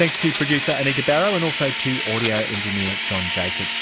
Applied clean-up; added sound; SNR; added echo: none; Domestic sounds, home sounds; 0 dB; none.